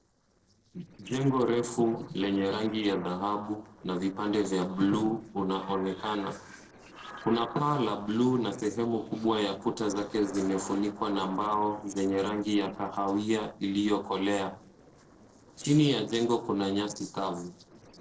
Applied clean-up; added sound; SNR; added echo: neural separator model SepFormer DNS4.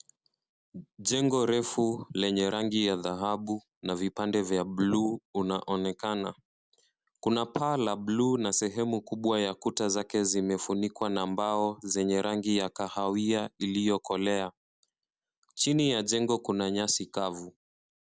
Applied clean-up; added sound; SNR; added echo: none; none; none; none.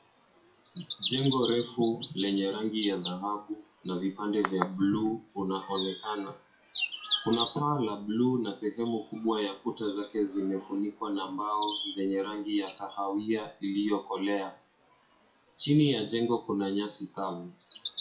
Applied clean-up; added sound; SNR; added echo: classical method WPE with log-MMSE.